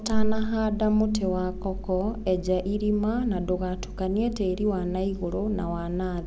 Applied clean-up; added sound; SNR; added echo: none; none; none; none.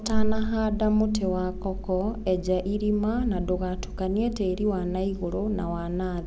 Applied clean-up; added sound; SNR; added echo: none; Boom; 16 dB; none.